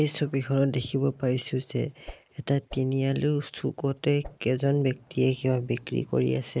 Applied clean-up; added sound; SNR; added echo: neural mask model Resemble Enhance denoiser.